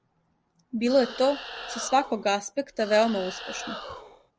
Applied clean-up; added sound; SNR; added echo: none; Animal; 13 dB; none.